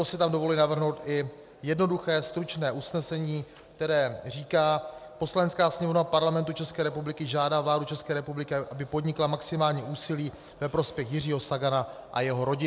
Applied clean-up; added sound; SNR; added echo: none; none; none; none.